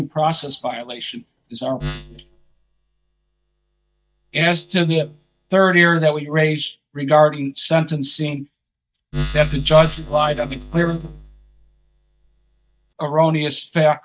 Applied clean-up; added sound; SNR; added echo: neural mask model DeepFilterNet 3.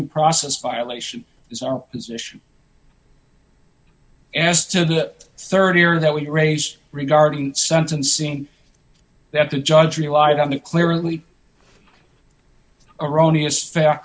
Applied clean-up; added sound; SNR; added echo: none; none; none; none.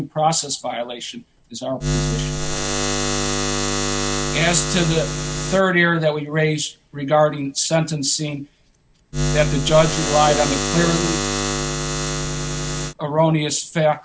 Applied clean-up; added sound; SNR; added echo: none; Buzz; 0 dB; none.